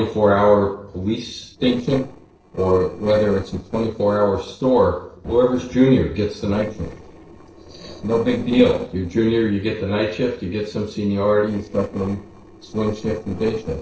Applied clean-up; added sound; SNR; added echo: neural separator model SepFormer DNS4.